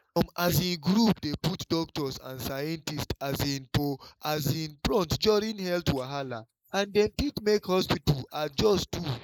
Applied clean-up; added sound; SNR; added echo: neural mask model Resemble Enhance denoiser.